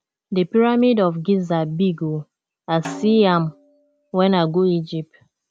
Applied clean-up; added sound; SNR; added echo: none; Snare drum; 19 dB; none.